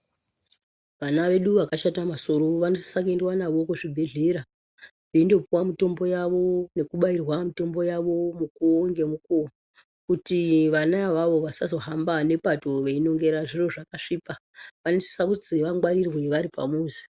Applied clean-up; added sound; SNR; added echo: none; none; none; none.